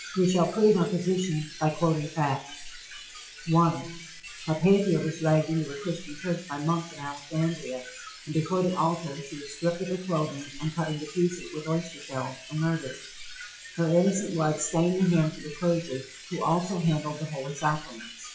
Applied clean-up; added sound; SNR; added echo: classical method WPE with log-MMSE.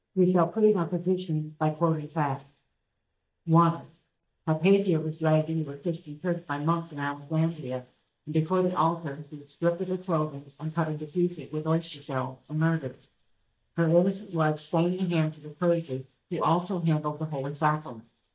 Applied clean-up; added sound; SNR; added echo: neural mask model DeepFilterNet 3.